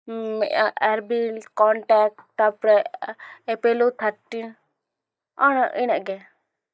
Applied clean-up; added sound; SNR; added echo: neural mask model DeepFilterNet 3.